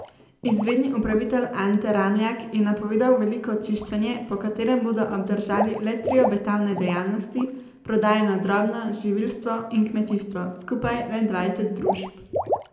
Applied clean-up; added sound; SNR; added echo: none; Water / Liquid; 11 dB; reverberation time 0.7 s.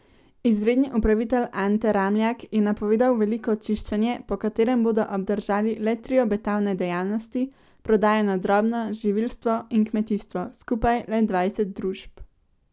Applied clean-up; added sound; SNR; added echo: none; none; none; none.